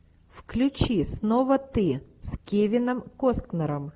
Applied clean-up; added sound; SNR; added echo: none; none; none; none.